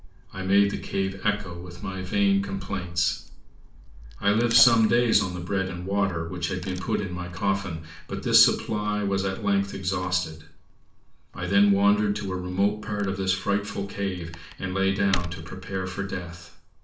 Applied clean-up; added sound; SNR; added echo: none; Tearing / Wood; 13 dB; reverberation time 0.4 s.